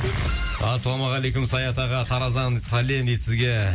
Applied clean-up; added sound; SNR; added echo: none; none; none; none.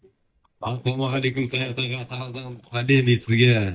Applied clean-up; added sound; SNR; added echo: neural mask model DeepFilterNet 3.